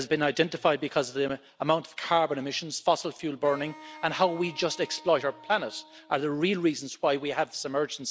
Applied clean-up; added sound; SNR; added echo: none; Wind instrument, woodwind instrument; 20 dB; none.